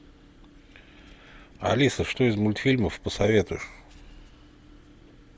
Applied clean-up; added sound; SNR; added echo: none; none; none; none.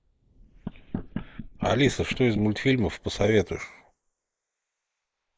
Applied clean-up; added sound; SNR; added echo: neural mask model Resemble Enhance denoiser.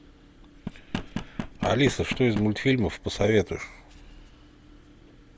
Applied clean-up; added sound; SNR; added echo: none; Knock; 8 dB; none.